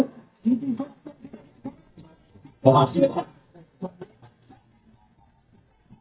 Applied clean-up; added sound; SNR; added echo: neural mask model DeepFilterNet 3.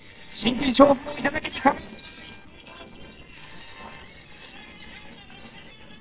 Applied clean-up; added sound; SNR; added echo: neural separator model SepFormer WHAMR!.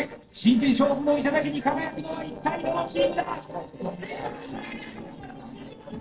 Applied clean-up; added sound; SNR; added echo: neural separator model SepFormer DNS4.